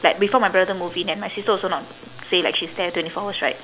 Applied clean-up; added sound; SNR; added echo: none; none; none; none.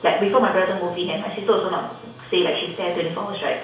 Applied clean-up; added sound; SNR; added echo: none; none; none; reverberation time 0.6 s.